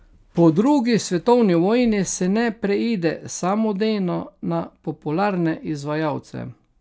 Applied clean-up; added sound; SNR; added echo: none; none; none; none.